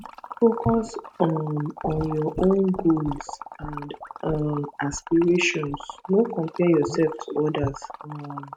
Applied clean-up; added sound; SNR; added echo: neural mask model RNNoise.